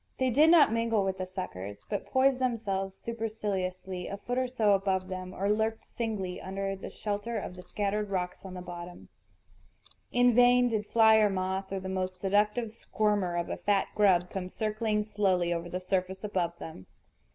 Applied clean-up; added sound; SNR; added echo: none; none; none; none.